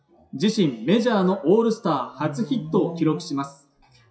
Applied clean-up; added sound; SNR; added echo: classical method WPE with log-MMSE.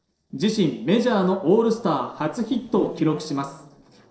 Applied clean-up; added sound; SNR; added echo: neural separator model SepFormer DNS4.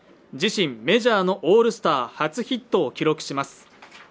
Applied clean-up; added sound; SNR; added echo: none; none; none; none.